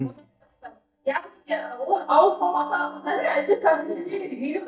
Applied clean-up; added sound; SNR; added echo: neural mask model DeepFilterNet 3.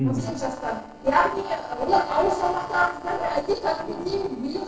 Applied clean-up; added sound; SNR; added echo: neural separator model SepFormer DNS4.